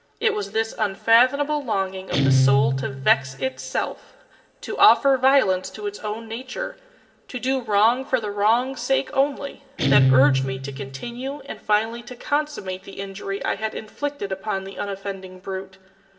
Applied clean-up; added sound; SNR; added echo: none; Guitar; 5 dB; reverberation time 0.6 s.